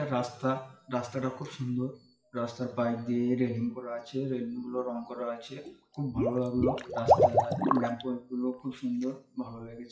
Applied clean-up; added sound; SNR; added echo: classical method WPE with log-MMSE.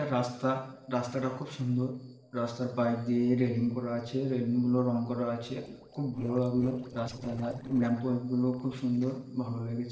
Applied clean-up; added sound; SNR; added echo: neural separator model SepFormer DNS4.